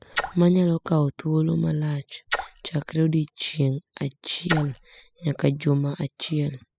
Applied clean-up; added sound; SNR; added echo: classical method spectral subtraction.